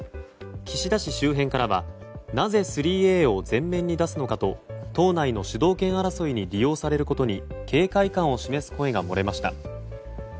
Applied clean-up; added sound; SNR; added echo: none; none; none; none.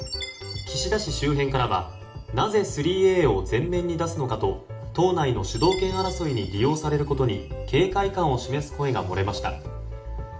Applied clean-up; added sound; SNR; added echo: none; Chime; 20 dB; reverberation time 0.4 s.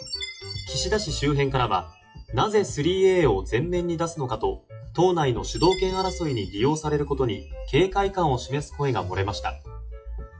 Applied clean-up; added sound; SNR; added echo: classical method WPE with log-MMSE.